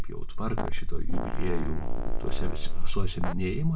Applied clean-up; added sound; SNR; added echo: none; Fart; 17 dB; reverberation time 0.2 s.